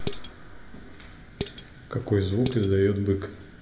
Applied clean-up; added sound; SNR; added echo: none; Dishes, pots, and pans; 11 dB; reverberation time 0.7 s.